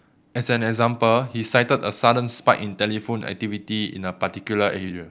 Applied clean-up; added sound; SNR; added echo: none; none; none; none.